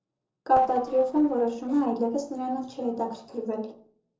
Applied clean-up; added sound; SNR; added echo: neural separator model SepFormer DNS4.